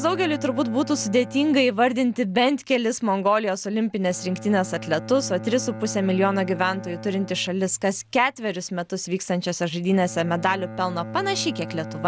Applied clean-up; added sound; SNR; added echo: none; Bowed string instrument; 14 dB; none.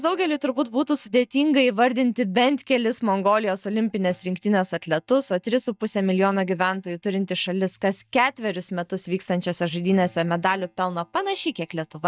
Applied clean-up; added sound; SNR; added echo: neural mask model DeepFilterNet 3.